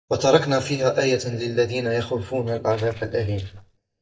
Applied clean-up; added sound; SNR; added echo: neural mask model DeepFilterNet 3.